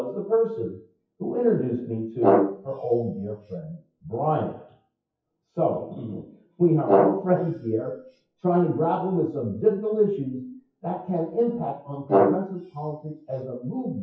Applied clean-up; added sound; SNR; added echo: classical method WPE with log-MMSE.